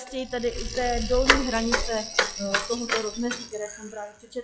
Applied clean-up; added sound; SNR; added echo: classical method log-MMSE.